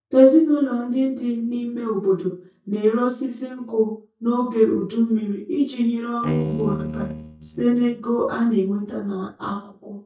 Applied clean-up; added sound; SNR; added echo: neural mask model DeepFilterNet 3.